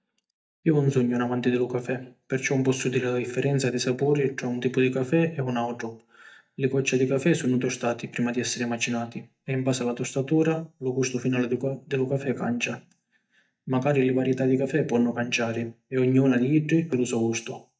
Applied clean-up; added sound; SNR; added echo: neural mask model DeepFilterNet 3.